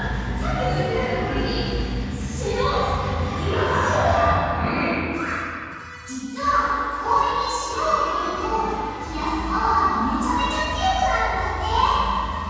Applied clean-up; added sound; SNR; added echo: none; none; none; reverberation time 2.1 s.